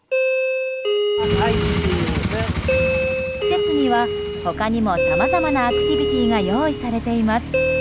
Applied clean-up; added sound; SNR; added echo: none; Doorbell; 0 dB; none.